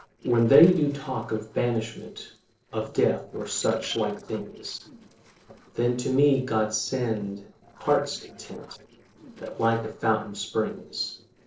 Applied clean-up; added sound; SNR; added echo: neural separator model SepFormer DNS4.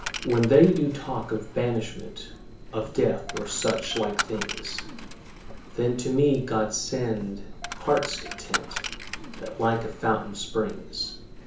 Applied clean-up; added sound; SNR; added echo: none; Coin (dropping); 10 dB; reverberation time 0.7 s.